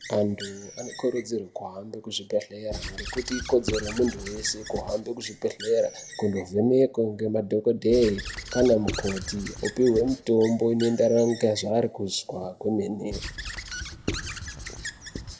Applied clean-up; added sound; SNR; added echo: none; Squeak / Writing; 12 dB; reverberation time 0.7 s.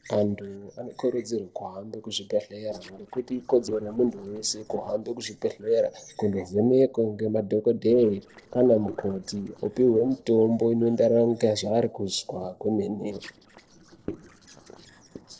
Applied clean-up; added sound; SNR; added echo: neural separator model SepFormer DNS4.